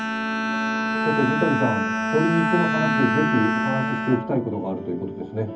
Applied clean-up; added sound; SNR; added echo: none; Bowed string instrument; 0 dB; reverberation time 0.3 s.